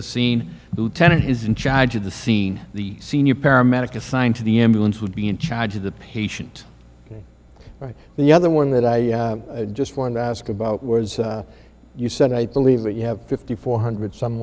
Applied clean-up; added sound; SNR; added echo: none; none; none; none.